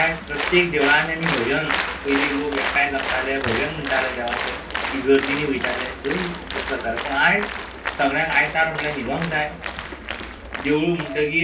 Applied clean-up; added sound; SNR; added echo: none; Applause; 5 dB; reverberation time 0.2 s.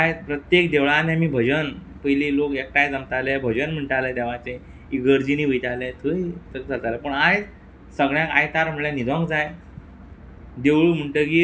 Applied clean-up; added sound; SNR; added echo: none; none; none; none.